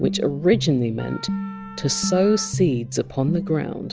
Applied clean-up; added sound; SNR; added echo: none; Wind instrument, woodwind instrument; 18 dB; none.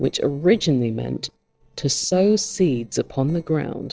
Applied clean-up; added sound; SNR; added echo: neural separator model SepFormer DNS4.